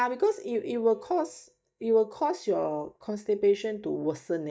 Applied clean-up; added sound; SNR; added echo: neural mask model DeepFilterNet 3.